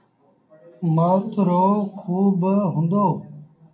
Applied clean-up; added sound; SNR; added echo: none; none; none; reverberation time 0.2 s.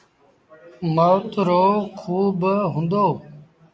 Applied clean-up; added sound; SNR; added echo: none; none; none; none.